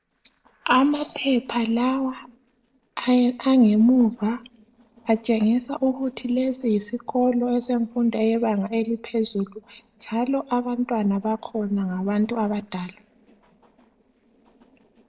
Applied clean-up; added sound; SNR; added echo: neural separator model SepFormer DNS4.